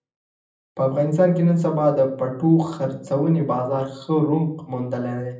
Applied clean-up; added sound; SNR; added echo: none; none; none; reverberation time 0.6 s.